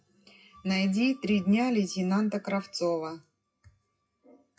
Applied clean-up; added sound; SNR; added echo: classical method WPE with log-MMSE.